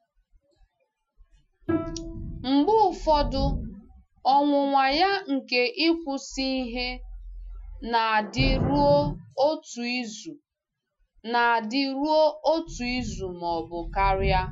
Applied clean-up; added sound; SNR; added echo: classical method Wiener filter.